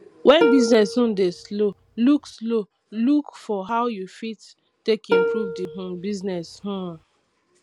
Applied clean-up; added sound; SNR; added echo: none; Plucked string instrument; 4 dB; none.